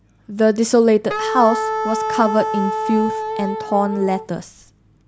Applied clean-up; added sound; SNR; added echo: none; Wind instrument, woodwind instrument; 5 dB; none.